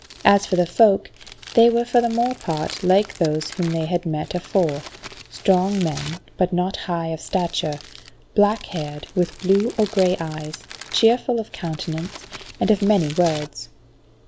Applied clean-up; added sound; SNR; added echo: none; Crumpling, crinkling; 19 dB; none.